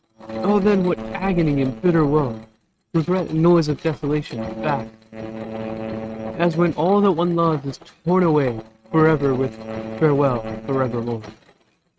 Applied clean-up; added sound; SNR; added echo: neural mask model RNNoise.